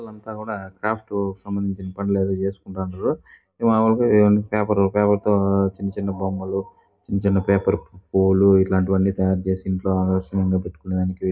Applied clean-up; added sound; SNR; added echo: none; none; none; reverberation time 0.3 s.